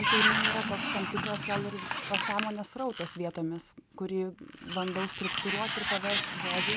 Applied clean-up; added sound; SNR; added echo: none; Sliding door; -3 dB; none.